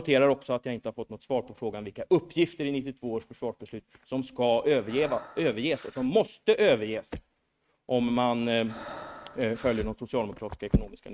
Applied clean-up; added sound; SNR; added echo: neural mask model RNNoise.